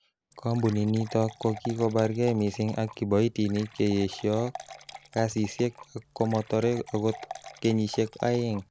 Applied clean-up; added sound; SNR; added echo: none; Fill (with liquid) / Water; 17 dB; none.